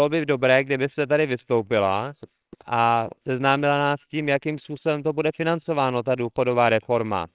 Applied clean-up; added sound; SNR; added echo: neural separator model SepFormer WHAMR!.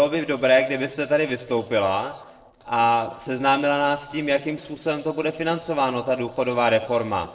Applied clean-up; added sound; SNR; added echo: neural separator model SepFormer DNS4.